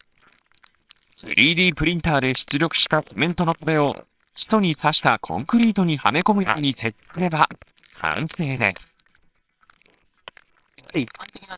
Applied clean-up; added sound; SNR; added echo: neural separator model SepFormer WHAMR!.